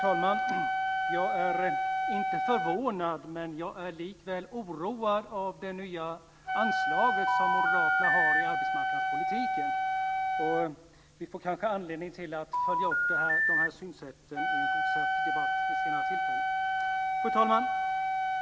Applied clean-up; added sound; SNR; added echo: none; Wind instrument, woodwind instrument + Telephone; -5 dB; none.